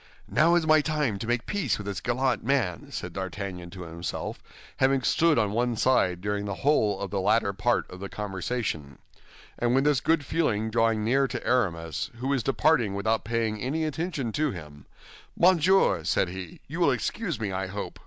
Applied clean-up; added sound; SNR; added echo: none; none; none; none.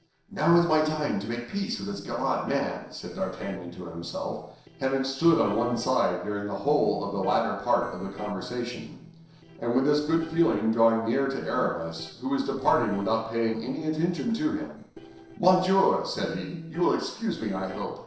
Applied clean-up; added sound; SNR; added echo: neural separator model SepFormer DNS4.